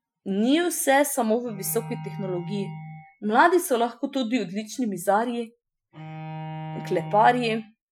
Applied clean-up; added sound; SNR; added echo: classical method Wiener filter.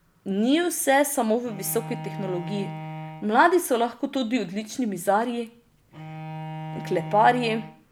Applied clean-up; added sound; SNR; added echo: none; Bowed string instrument; 13 dB; none.